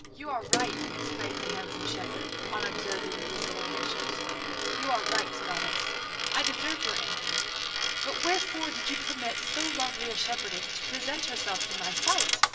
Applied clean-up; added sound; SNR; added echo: none; Coin (dropping); -5 dB; reverberation time 2.3 s.